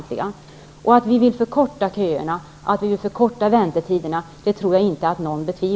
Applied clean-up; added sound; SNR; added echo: none; none; none; none.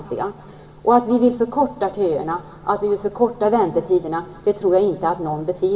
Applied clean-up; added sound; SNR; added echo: none; none; none; reverberation time 2.4 s.